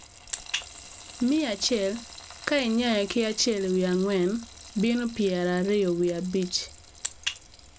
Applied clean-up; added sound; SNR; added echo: none; Frying (food); 18 dB; none.